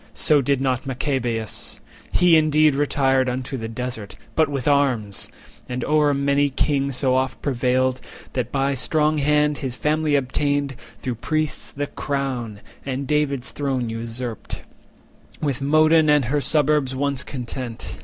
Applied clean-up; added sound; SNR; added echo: none; none; none; none.